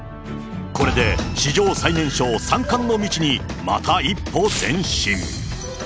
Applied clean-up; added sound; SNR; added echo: none; Tearing; 17 dB; none.